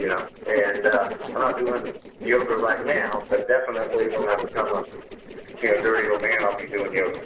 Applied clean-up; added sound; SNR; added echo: neural separator model SepFormer DNS4.